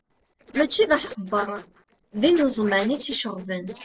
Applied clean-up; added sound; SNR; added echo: neural separator model SepFormer DNS4.